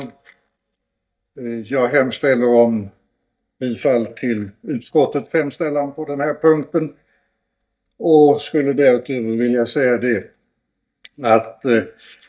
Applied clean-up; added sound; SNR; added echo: neural mask model DeepFilterNet 3.